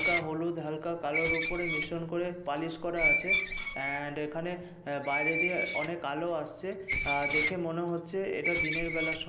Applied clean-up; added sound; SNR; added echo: none; Screech; -2 dB; none.